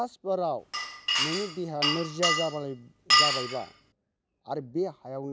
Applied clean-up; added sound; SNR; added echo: none; Glass; -5 dB; none.